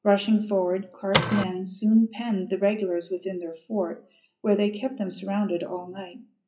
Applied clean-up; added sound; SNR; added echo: classical method WPE with log-MMSE.